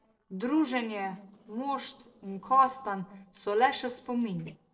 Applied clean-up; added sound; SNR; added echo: neural separator model SepFormer DNS4.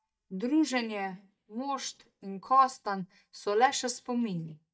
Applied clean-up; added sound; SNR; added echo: neural mask model DeepFilterNet 3.